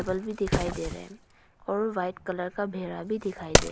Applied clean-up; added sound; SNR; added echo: none; Wood; -1 dB; none.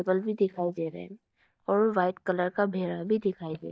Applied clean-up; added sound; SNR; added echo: neural mask model DeepFilterNet 3.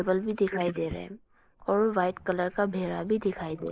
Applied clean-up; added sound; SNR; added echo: neural mask model Resemble Enhance denoiser.